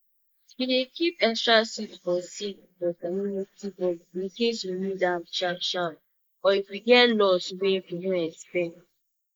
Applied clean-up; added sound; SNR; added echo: neural mask model Resemble Enhance denoiser.